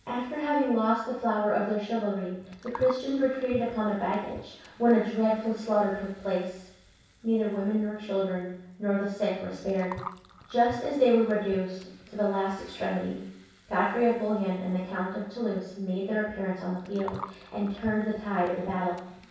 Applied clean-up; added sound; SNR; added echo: none; Gurgling; 20 dB; reverberation time 0.7 s.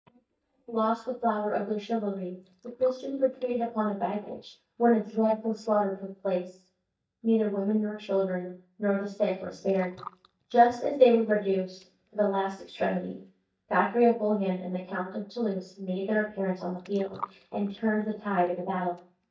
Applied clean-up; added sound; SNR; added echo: neural mask model DeepFilterNet 3.